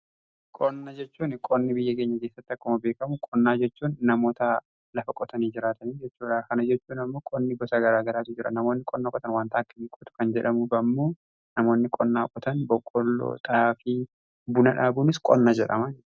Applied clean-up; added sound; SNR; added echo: none; none; none; none.